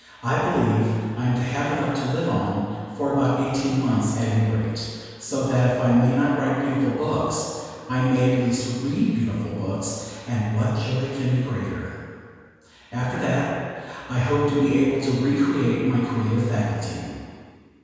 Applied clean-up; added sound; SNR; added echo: none; none; none; reverberation time 1.9 s.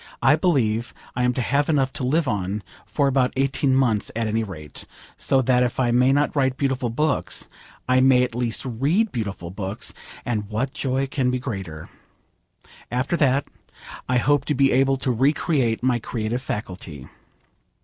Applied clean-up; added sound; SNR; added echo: none; none; none; none.